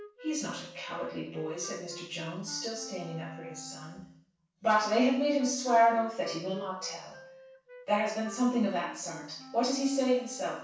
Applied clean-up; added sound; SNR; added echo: none; Wind instrument, woodwind instrument; 18 dB; reverberation time 0.7 s.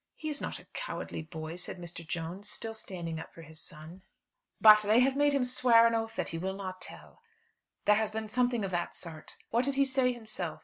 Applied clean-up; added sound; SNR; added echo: none; none; none; none.